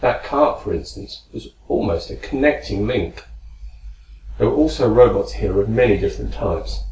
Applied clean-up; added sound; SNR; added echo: none; none; none; none.